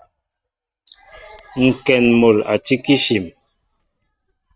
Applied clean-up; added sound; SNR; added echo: neural mask model RNNoise.